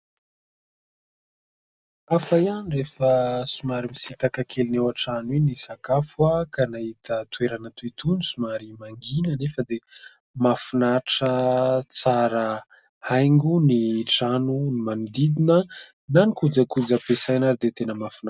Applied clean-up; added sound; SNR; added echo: none; none; none; none.